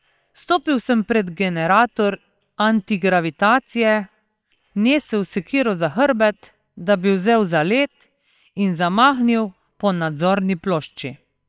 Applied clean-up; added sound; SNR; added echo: neural separator model SepFormer WHAM!.